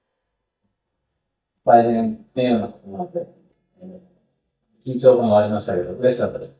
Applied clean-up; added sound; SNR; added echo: neural mask model DeepFilterNet 3.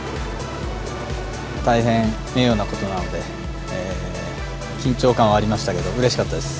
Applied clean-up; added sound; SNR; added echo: none; none; none; none.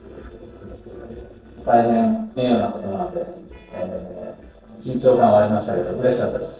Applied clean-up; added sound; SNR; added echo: neural separator model SepFormer DNS4.